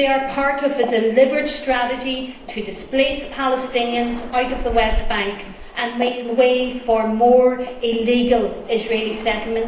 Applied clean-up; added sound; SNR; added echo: none; Waves, surf; 12 dB; reverberation time 0.8 s.